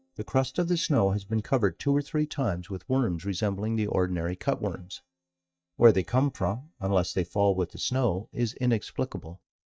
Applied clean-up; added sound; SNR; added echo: neural mask model DeepFilterNet 3.